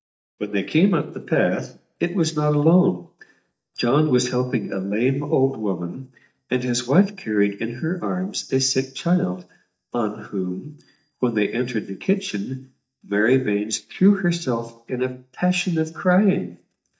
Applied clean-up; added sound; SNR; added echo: neural mask model DeepFilterNet 3.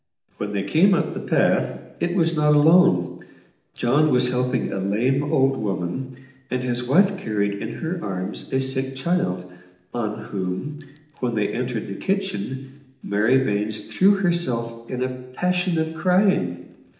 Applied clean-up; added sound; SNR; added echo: none; Bell; 7 dB; reverberation time 0.8 s.